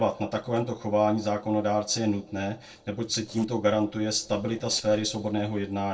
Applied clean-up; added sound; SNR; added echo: neural separator model SepFormer DNS4.